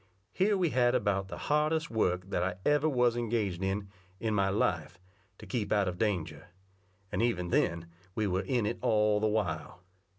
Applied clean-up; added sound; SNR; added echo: none; none; none; none.